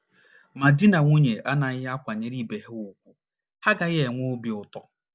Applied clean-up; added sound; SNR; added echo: none; none; none; none.